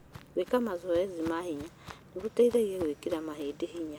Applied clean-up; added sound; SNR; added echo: none; Walk, footsteps; 19 dB; none.